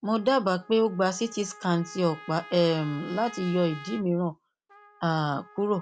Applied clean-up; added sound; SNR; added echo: none; Trumpet; 20 dB; none.